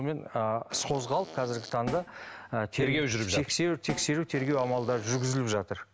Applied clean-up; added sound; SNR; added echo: none; Fart + Snare drum; 15 dB; none.